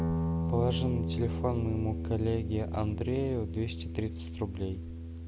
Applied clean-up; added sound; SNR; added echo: none; Guitar; 1 dB; none.